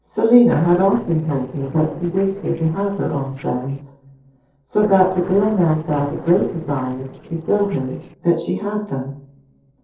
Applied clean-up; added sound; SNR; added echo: neural separator model SepFormer DNS4.